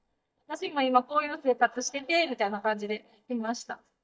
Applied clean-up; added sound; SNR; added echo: neural mask model DeepFilterNet 3.